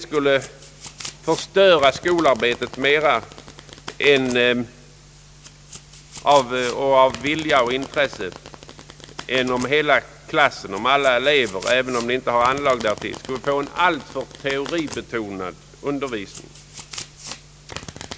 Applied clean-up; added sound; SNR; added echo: none; Domestic sounds, home sounds; 17 dB; none.